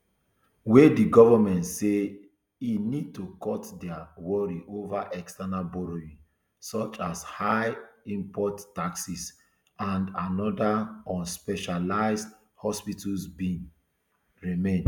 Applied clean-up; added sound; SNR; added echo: none; none; none; none.